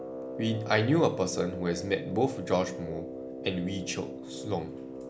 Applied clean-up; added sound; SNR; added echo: none; Brass instrument; 8 dB; none.